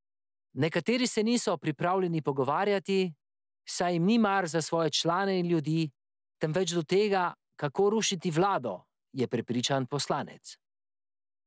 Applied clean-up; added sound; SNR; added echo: none; none; none; none.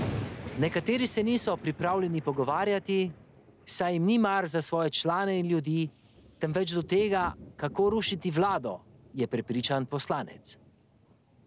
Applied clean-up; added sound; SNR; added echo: none; Thunder; 15 dB; none.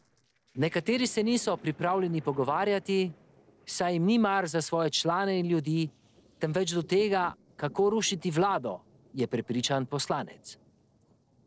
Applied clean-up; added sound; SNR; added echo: neural separator model SepFormer DNS4.